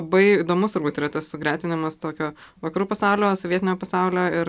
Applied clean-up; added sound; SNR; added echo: none; none; none; none.